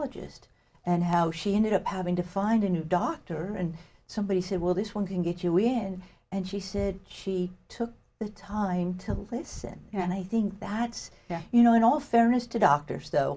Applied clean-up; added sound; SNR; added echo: none; none; none; none.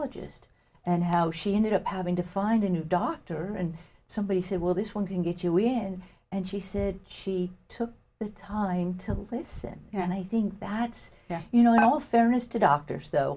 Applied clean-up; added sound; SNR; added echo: none; Dishes, pots, and pans; 6 dB; none.